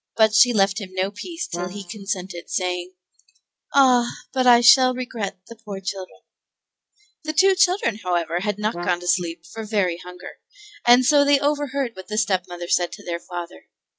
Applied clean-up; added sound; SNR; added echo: none; Brass instrument; 13 dB; none.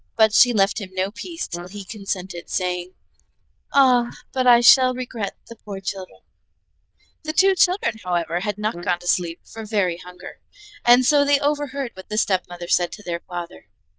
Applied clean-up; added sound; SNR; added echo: neural diffusion model UNIVERSE++.